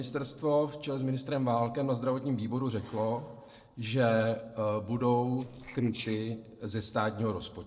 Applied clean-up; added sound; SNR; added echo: neural separator model SepFormer DNS4.